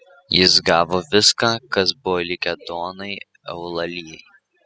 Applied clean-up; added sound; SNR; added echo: classical method spectral subtraction.